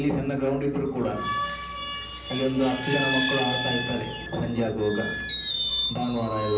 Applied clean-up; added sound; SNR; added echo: none; Screech; 0 dB; reverberation time 0.6 s.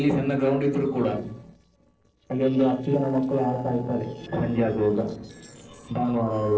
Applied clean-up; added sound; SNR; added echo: neural separator model SepFormer DNS4.